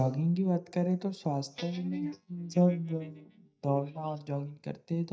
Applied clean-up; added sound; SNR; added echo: neural mask model DeepFilterNet 3.